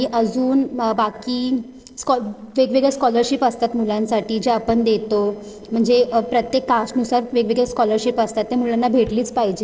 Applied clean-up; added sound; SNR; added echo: neural separator model SepFormer DNS4.